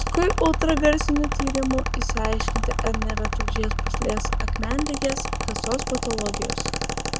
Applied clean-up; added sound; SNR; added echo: none; Mechanical fan; -2 dB; none.